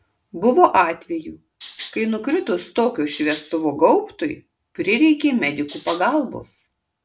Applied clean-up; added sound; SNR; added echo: none; Rattle (instrument); 19 dB; none.